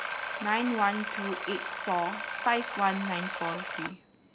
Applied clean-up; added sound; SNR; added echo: none; Alarm; 1 dB; none.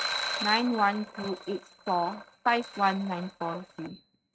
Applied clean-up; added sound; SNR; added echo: neural mask model RNNoise.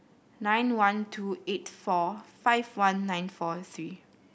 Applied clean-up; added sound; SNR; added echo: none; none; none; none.